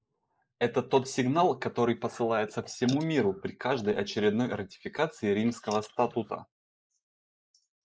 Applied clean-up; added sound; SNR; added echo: neural mask model Resemble Enhance denoiser.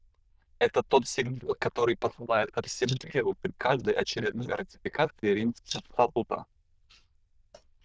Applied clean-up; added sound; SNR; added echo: neural diffusion model UNIVERSE++.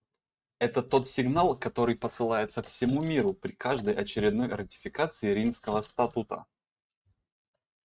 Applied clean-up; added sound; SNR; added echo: neural mask model RNNoise.